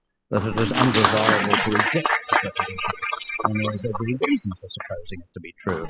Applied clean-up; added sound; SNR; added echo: classical method spectral subtraction.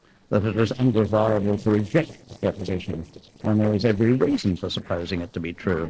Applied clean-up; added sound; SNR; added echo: neural separator model SepFormer DNS4.